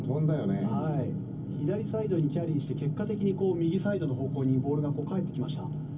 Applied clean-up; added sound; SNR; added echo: none; none; none; reverberation time 0.3 s.